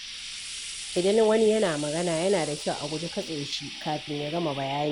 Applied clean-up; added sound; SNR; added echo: none; Frying (food); 11 dB; none.